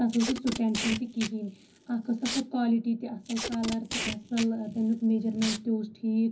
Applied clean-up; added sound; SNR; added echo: none; Packing tape, duct tape; 10 dB; reverberation time 0.4 s.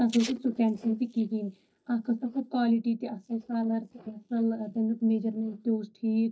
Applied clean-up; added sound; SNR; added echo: neural mask model DeepFilterNet 3.